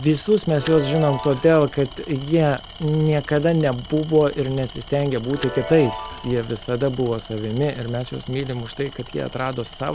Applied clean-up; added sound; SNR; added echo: none; Tools + Chime; 14 dB; none.